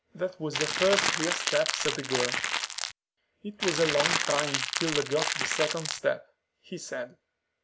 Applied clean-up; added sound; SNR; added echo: none; Crackle; -2 dB; none.